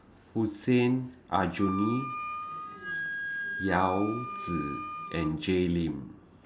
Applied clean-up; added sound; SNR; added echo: none; Wind instrument, woodwind instrument; 8 dB; none.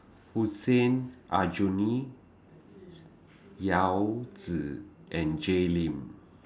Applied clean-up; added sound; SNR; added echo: none; none; none; none.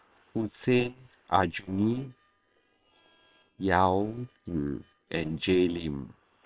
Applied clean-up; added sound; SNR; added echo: neural separator model SepFormer WHAM!.